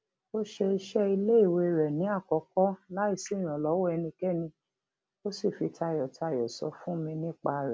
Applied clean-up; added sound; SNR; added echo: none; none; none; none.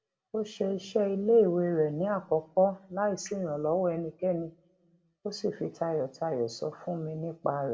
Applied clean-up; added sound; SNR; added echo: none; none; none; reverberation time 0.3 s.